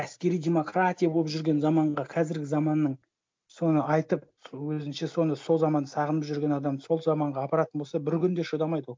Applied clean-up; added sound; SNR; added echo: none; none; none; none.